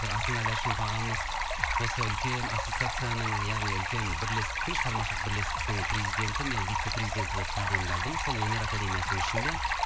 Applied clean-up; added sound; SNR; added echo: none; Stream; -3 dB; none.